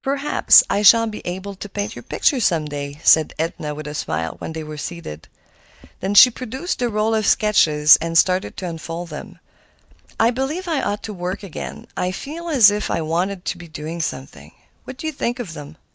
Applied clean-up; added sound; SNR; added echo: neural mask model DeepFilterNet 3.